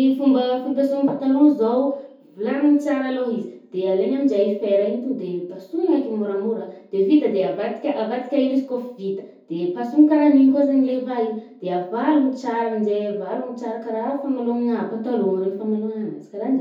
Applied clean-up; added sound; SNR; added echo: none; none; none; reverberation time 0.6 s.